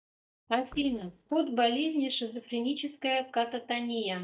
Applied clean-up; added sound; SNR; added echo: neural mask model DeepFilterNet 3.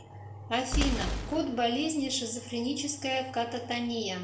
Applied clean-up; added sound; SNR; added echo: none; Boom; 3 dB; reverberation time 0.5 s.